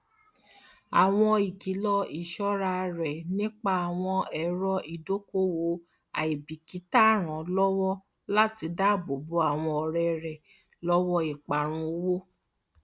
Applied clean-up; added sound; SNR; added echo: none; none; none; none.